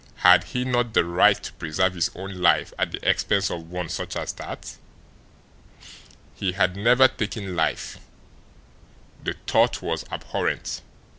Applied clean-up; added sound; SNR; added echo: none; none; none; none.